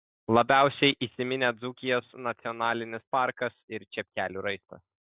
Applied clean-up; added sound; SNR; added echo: none; none; none; none.